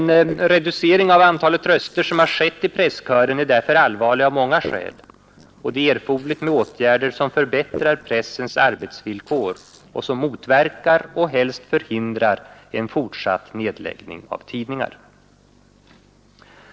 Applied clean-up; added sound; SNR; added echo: neural separator model SepFormer DNS4.